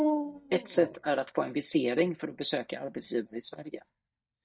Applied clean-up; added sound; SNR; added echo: neural mask model DeepFilterNet 3.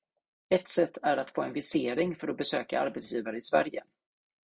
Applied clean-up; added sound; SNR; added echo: none; none; none; none.